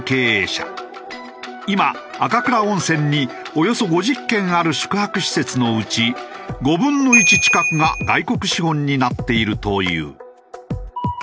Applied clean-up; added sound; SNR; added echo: none; Ringtone / Bell; -2 dB; none.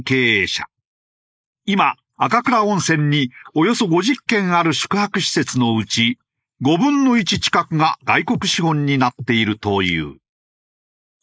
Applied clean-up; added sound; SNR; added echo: neural mask model Resemble Enhance denoiser.